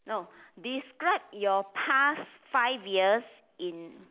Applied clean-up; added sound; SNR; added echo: none; none; none; none.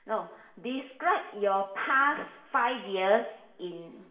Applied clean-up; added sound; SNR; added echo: none; none; none; reverberation time 0.7 s.